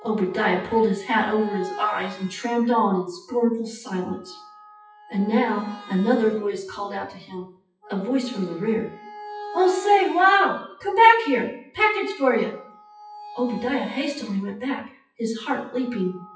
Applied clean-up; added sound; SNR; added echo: classical method WPE with log-MMSE.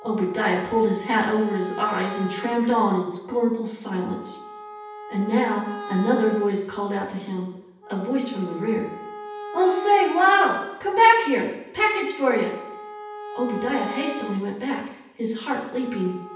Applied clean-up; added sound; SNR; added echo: none; Wind instrument, woodwind instrument; 14 dB; reverberation time 0.9 s.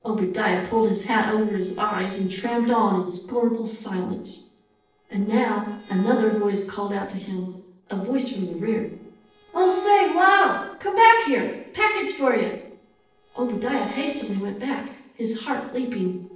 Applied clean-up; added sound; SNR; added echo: neural separator model SepFormer DNS4.